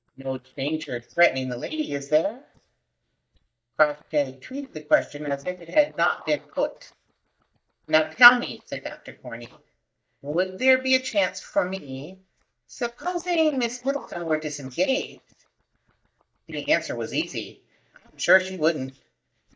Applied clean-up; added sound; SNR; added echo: neural mask model DeepFilterNet 3.